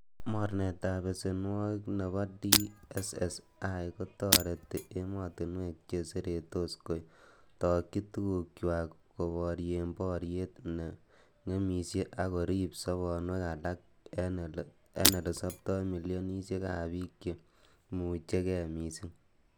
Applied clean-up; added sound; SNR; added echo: none; Shatter; -2 dB; none.